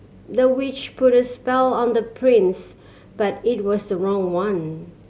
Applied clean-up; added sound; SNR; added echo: none; none; none; none.